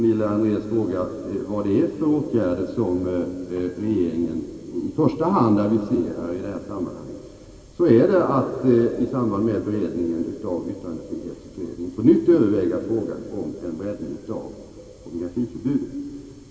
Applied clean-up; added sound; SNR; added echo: none; none; none; reverberation time 2.5 s.